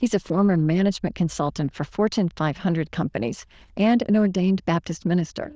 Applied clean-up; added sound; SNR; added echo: neural diffusion model UNIVERSE++.